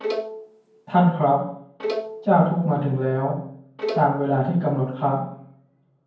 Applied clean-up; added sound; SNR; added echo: none; Bowed string instrument; 9 dB; reverberation time 0.9 s.